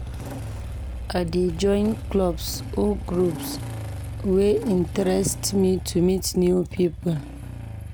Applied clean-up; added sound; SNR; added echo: none; Engine starting / Motorcycle; 8 dB; none.